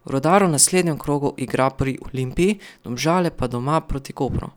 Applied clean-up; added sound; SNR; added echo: none; none; none; none.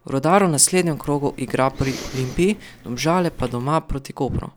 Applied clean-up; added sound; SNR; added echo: none; Respiratory sounds; 18 dB; none.